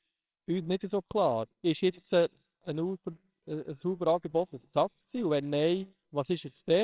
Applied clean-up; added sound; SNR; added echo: neural separator model SepFormer WHAMR!.